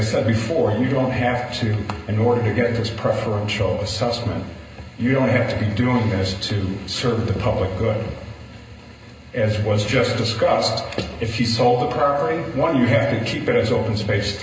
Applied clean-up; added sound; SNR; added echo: none; none; none; reverberation time 0.2 s.